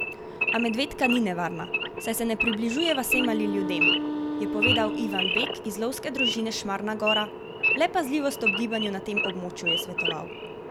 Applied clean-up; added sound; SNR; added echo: none; Idling / Wild animals + Wind instrument, woodwind instrument; 0 dB; none.